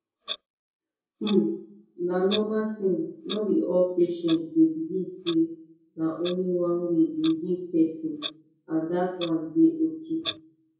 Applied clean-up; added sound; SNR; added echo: none; Clock; 16 dB; reverberation time 0.6 s.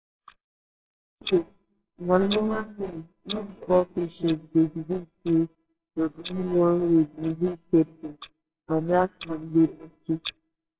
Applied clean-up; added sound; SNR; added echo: neural separator model SepFormer WHAMR!.